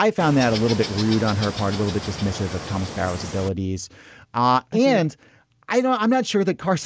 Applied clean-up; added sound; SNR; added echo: none; Water / Bird; 10 dB; none.